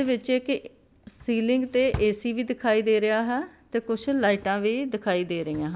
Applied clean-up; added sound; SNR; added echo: none; Drawer open or close; 18 dB; none.